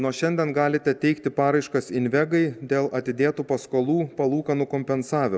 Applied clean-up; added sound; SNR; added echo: none; none; none; none.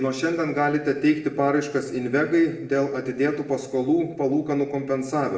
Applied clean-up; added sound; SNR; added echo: none; none; none; reverberation time 0.7 s.